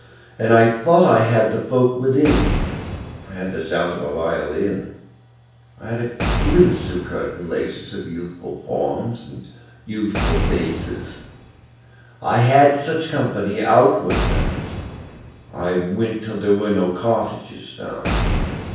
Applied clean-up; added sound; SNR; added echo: none; Boom; 7 dB; reverberation time 0.7 s.